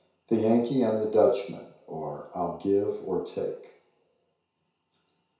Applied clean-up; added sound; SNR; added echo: none; none; none; reverberation time 0.6 s.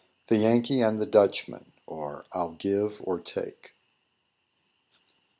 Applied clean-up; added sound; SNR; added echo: none; none; none; none.